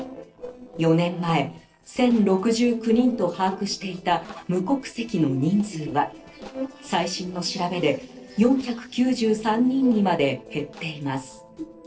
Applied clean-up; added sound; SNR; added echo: neural separator model SepFormer DNS4.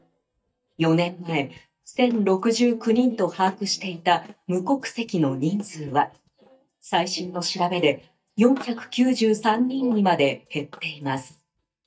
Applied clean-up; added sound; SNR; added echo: neural mask model DeepFilterNet 3.